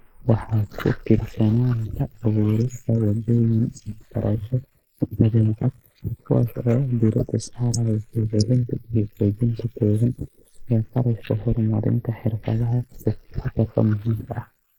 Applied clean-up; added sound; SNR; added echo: neural mask model Resemble Enhance denoiser.